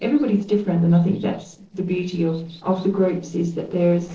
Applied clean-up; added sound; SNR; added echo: neural separator model SepFormer DNS4.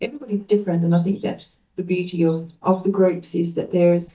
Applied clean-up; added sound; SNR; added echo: neural mask model DeepFilterNet 3.